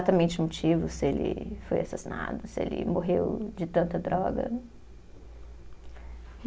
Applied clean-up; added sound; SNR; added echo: none; none; none; none.